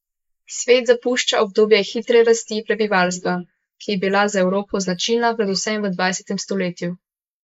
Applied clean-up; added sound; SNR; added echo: neural mask model Resemble Enhance denoiser.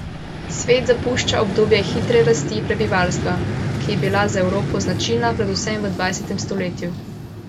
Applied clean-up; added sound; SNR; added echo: none; Vehicle; 3 dB; none.